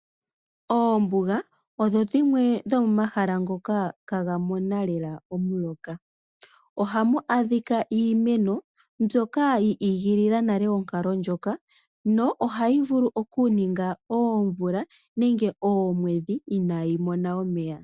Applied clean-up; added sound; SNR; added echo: none; none; none; none.